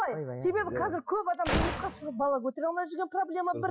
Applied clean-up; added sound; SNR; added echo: classical method Wiener filter.